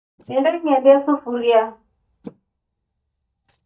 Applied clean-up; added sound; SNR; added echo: neural mask model DeepFilterNet 3.